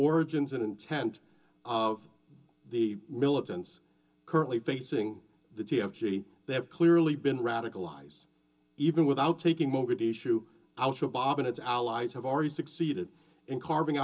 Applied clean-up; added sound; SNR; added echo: none; none; none; reverberation time 0.2 s.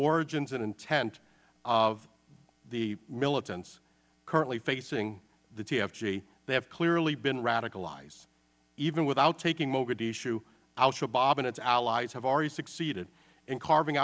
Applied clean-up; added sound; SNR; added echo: none; none; none; none.